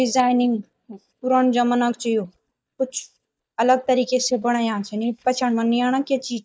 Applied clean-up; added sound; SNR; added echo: neural mask model DeepFilterNet 3.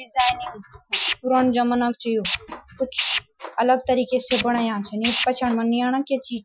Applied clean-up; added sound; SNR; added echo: classical method Wiener filter.